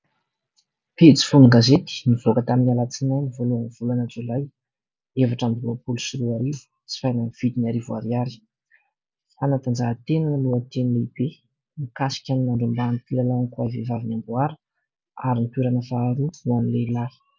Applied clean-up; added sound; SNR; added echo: none; none; none; none.